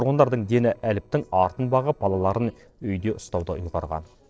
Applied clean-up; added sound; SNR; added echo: neural separator model SepFormer DNS4.